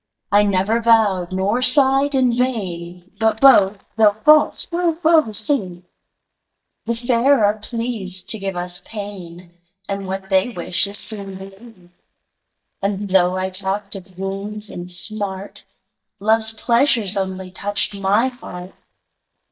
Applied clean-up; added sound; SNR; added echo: neural mask model DeepFilterNet 3.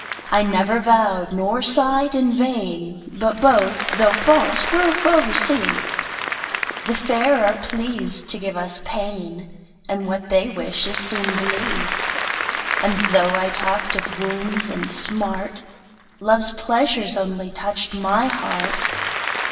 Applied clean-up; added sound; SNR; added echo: none; Applause; 6 dB; reverberation time 1.2 s.